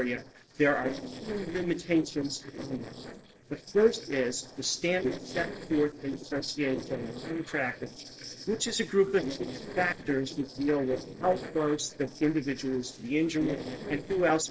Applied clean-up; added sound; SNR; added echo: neural separator model SepFormer DNS4.